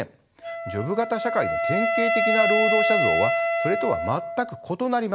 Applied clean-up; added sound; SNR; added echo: none; Wind instrument, woodwind instrument; -2 dB; none.